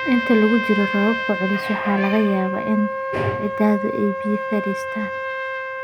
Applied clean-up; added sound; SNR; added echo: none; Trumpet; 5 dB; none.